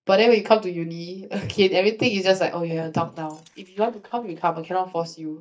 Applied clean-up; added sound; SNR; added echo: neural mask model DeepFilterNet 3.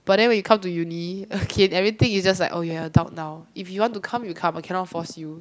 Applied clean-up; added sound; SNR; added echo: none; none; none; none.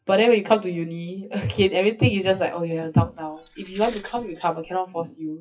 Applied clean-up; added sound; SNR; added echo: classical method WPE with log-MMSE.